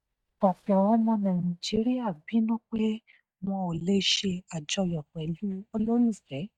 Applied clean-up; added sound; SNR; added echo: neural mask model DeepFilterNet 3.